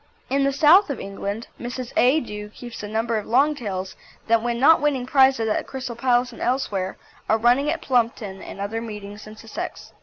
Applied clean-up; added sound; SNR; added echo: none; none; none; none.